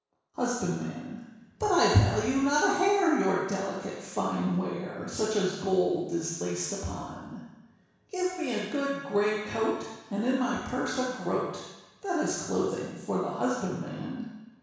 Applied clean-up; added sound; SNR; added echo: none; none; none; reverberation time 1.1 s.